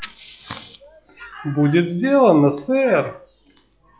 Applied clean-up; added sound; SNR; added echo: classical method log-MMSE.